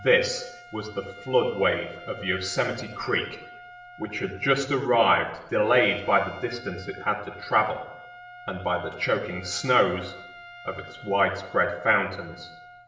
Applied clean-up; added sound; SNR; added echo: none; Trumpet; 18 dB; reverberation time 0.8 s.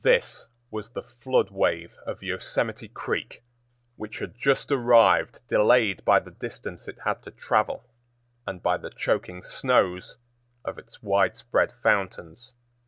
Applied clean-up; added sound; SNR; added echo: none; none; none; none.